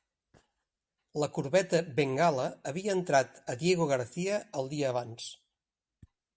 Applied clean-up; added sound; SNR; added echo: none; none; none; none.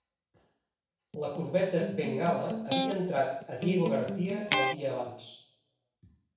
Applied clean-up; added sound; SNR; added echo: none; Electric guitar; 2 dB; reverberation time 0.6 s.